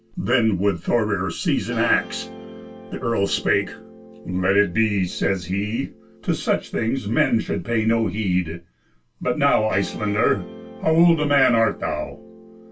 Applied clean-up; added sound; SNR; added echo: none; Guitar; 19 dB; reverberation time 0.1 s.